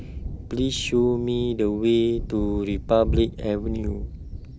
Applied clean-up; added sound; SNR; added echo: none; Thunder; 7 dB; none.